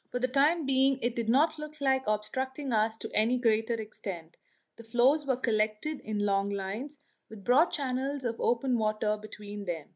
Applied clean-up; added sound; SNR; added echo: none; none; none; none.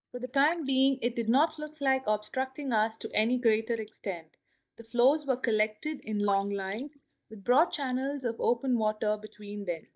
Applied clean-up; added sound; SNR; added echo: neural mask model DeepFilterNet 3.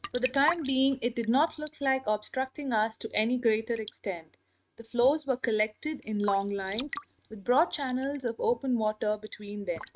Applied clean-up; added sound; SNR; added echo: neural mask model RNNoise.